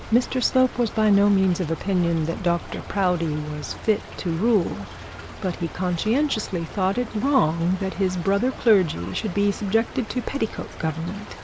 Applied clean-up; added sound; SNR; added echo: none; Stream / Trickle, dribble; 15 dB; none.